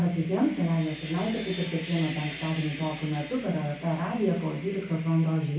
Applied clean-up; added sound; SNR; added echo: none; Sawing; 14 dB; reverberation time 0.6 s.